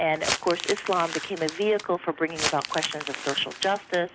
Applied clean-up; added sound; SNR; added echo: none; Crumpling, crinkling; 7 dB; none.